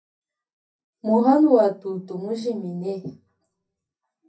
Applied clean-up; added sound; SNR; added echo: none; none; none; reverberation time 0.3 s.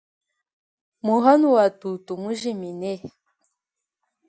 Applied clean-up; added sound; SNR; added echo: none; none; none; none.